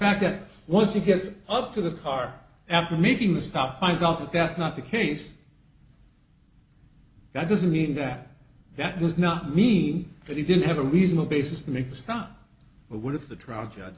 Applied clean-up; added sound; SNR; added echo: none; none; none; none.